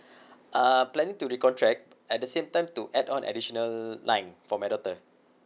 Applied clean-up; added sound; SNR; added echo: none; none; none; none.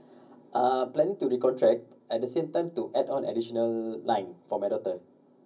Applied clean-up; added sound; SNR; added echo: none; none; none; reverberation time 0.4 s.